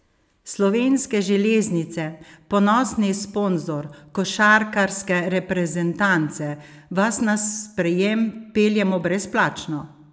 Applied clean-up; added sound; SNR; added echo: none; none; none; none.